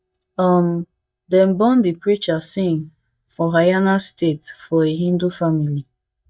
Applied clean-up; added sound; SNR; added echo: neural mask model DeepFilterNet 3.